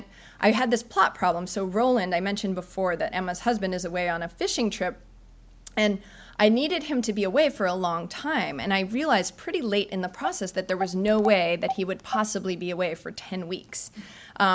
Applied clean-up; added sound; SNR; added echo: none; Telephone; 9 dB; none.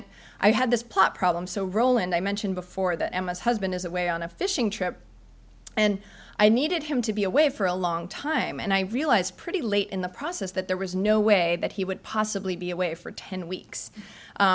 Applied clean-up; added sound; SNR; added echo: none; none; none; none.